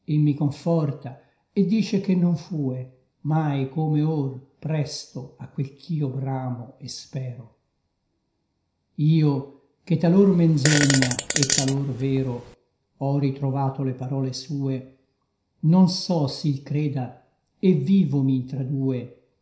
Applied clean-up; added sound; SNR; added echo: none; Fart; 3 dB; reverberation time 0.5 s.